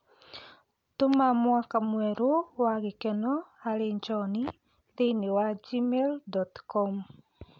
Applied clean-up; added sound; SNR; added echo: none; none; none; none.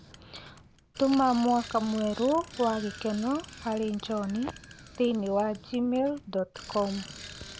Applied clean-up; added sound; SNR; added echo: none; Bicycle; 15 dB; none.